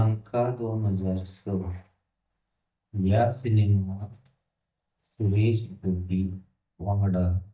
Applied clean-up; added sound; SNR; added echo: neural mask model DeepFilterNet 3.